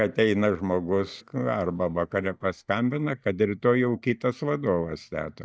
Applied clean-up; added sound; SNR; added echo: neural mask model DeepFilterNet 3.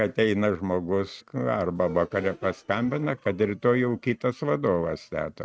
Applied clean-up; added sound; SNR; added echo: neural mask model RNNoise.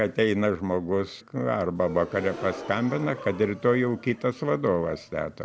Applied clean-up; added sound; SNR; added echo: none; Gasp; 15 dB; none.